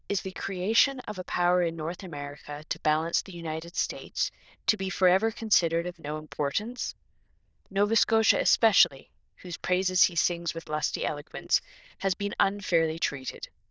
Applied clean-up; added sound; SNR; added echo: neural diffusion model UNIVERSE++.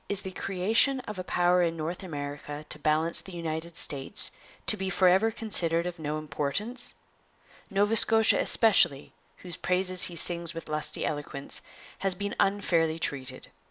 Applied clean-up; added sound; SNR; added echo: none; none; none; none.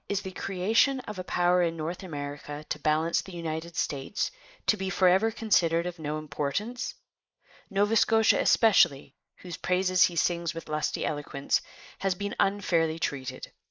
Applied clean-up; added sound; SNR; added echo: neural mask model Resemble Enhance denoiser.